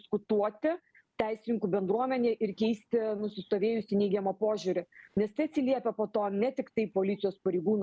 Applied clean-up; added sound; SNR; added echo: none; none; none; none.